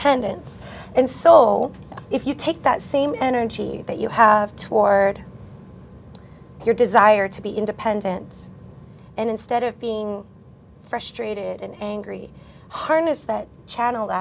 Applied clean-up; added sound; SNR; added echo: none; none; none; none.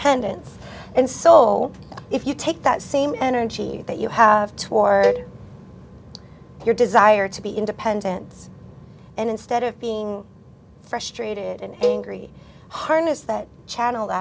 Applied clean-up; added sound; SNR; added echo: none; Cowbell; 7 dB; none.